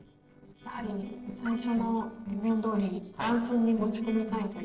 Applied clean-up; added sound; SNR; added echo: neural separator model SepFormer DNS4.